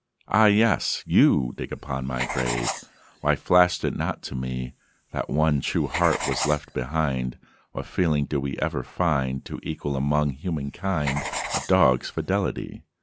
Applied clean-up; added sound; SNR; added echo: none; Writing; 12 dB; none.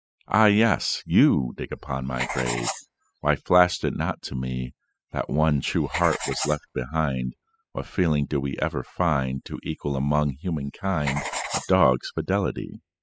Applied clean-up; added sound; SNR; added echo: classical method spectral subtraction.